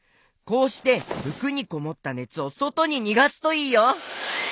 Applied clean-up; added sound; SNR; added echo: none; none; none; none.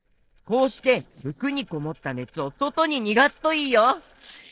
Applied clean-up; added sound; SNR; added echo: neural separator model SepFormer DNS4.